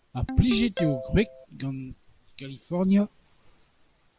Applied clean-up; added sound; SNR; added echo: none; Ringtone; 12 dB; none.